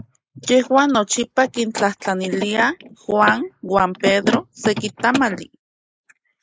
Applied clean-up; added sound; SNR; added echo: neural mask model Resemble Enhance denoiser.